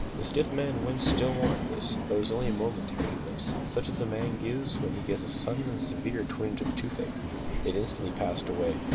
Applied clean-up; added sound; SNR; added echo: none; Subway, metro, underground; 0 dB; none.